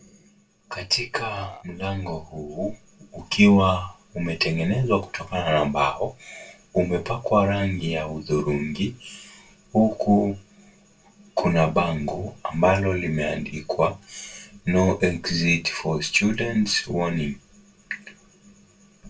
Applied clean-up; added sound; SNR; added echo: none; Burping, eructation; 15 dB; reverberation time 0.2 s.